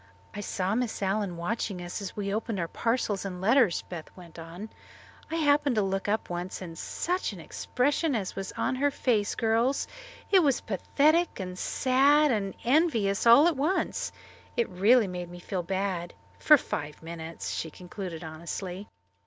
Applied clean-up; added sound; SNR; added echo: none; none; none; none.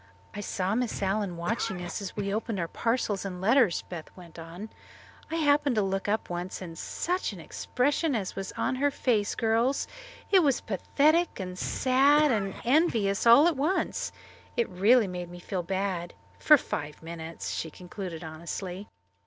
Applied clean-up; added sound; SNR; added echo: none; Cough; 15 dB; none.